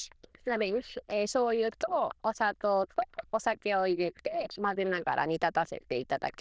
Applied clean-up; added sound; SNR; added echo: neural diffusion model UNIVERSE++.